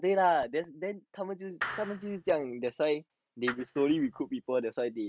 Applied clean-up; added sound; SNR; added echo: neural mask model RNNoise.